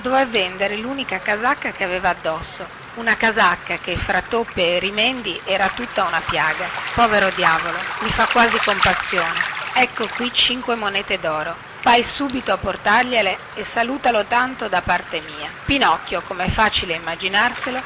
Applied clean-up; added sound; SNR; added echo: none; Waves, surf; 8 dB; none.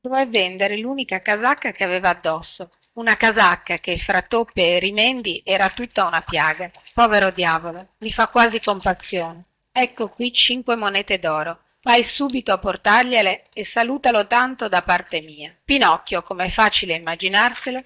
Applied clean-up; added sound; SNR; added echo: neural mask model DeepFilterNet 3.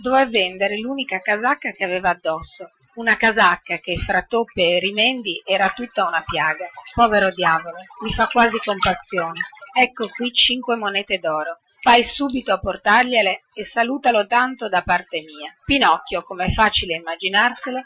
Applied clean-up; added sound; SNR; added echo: classical method Wiener filter.